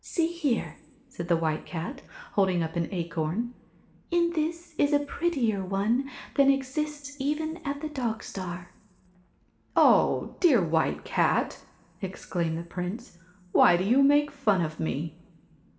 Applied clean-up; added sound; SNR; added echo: none; none; none; reverberation time 1.9 s.